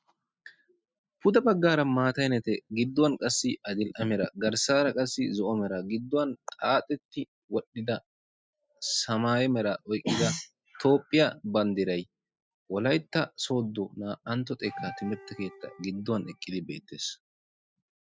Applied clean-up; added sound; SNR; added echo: classical method spectral subtraction.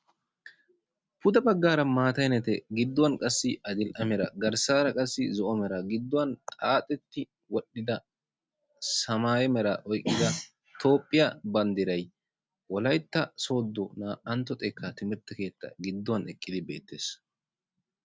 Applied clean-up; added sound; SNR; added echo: none; none; none; none.